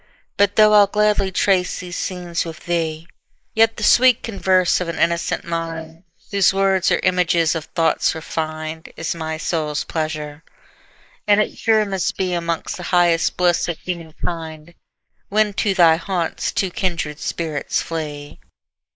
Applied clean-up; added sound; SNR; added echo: neural mask model Resemble Enhance denoiser.